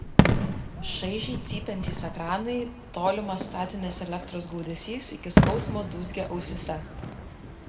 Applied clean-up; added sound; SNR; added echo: none; Fireworks; -4 dB; reverberation time 1.7 s.